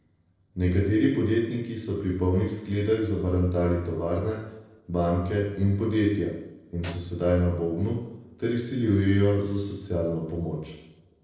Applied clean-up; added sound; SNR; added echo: neural separator model SepFormer DNS4.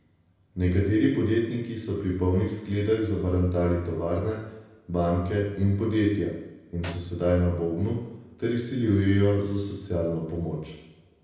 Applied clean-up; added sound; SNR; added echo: none; Snare drum; 20 dB; reverberation time 0.9 s.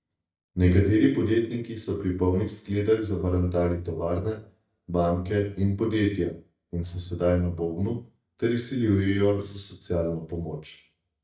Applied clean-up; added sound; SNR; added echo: neural mask model DeepFilterNet 3.